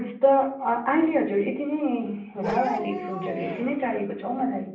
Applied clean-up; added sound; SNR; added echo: none; Bark; 9 dB; reverberation time 0.6 s.